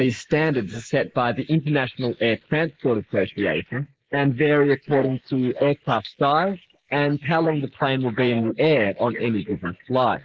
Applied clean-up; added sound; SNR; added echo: neural mask model Resemble Enhance denoiser.